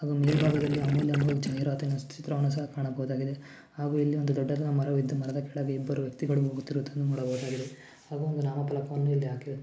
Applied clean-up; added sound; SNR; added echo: none; Gurgling; 6 dB; none.